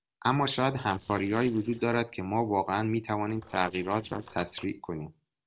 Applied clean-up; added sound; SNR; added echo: neural separator model SepFormer DNS4.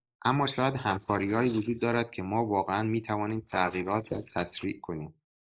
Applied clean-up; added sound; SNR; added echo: neural mask model Resemble Enhance denoiser.